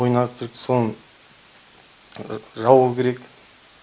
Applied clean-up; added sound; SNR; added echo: none; none; none; none.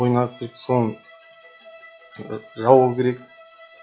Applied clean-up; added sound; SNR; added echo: classical method log-MMSE.